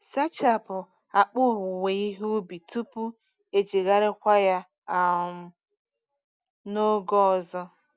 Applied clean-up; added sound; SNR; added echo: none; none; none; none.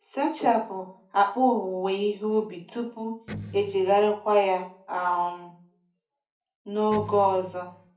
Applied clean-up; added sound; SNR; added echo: none; Electric guitar; 14 dB; reverberation time 0.4 s.